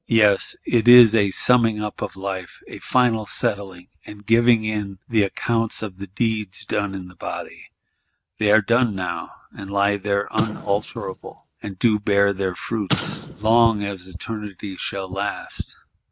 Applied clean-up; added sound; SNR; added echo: neural mask model RNNoise.